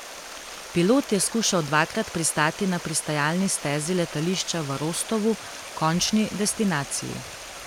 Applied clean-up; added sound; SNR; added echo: none; Stream; 13 dB; none.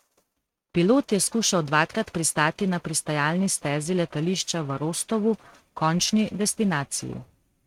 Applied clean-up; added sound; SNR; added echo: neural mask model RNNoise.